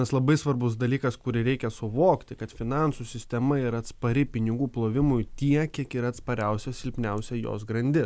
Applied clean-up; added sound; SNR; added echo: none; none; none; none.